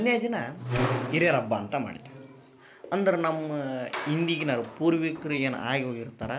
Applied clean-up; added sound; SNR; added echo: none; Squeak; 4 dB; none.